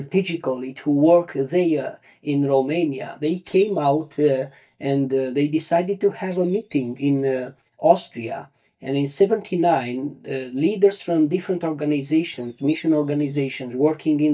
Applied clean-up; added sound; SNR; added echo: neural mask model DeepFilterNet 3.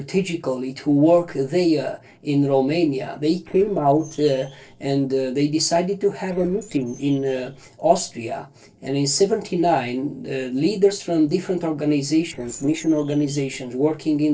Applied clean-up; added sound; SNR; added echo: neural separator model SepFormer DNS4.